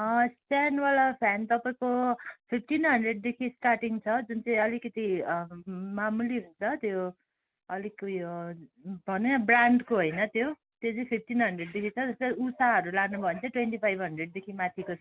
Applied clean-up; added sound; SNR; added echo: none; none; none; none.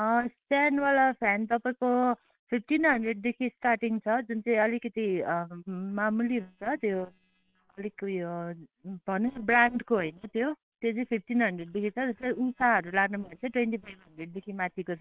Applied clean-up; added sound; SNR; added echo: neural separator model SepFormer WHAM!.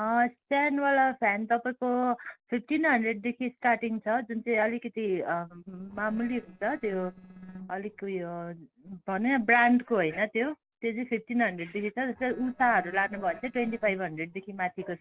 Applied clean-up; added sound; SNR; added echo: neural separator model SepFormer DNS4.